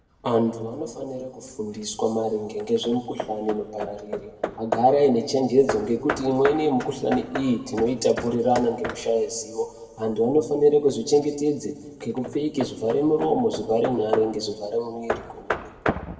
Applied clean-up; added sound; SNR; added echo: none; Hammer / Wood; 11 dB; reverberation time 1.4 s.